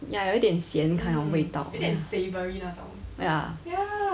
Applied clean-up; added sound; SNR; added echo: none; none; none; none.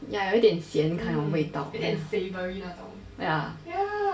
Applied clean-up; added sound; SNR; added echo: none; none; none; reverberation time 0.2 s.